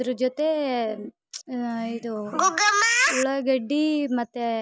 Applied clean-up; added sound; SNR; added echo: none; none; none; none.